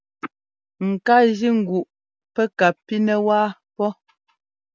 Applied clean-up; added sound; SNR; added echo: none; none; none; none.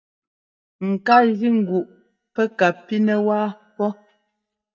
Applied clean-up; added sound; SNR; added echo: neural mask model DeepFilterNet 3.